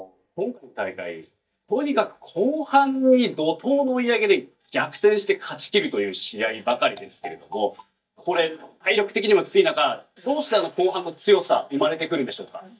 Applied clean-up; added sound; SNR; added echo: neural mask model DeepFilterNet 3.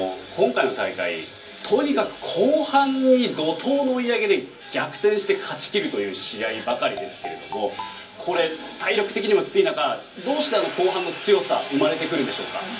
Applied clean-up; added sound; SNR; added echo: none; Marimba, xylophone; 13 dB; reverberation time 0.3 s.